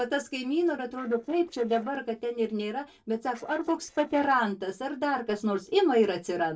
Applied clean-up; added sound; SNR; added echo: neural separator model SepFormer DNS4.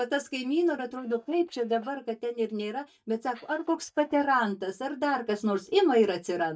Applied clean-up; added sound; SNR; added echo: neural mask model DeepFilterNet 3.